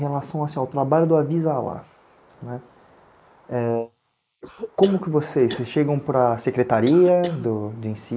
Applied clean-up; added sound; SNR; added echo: neural mask model Resemble Enhance denoiser.